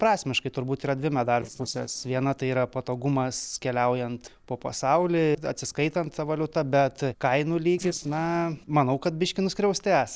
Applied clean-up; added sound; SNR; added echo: neural separator model SepFormer DNS4.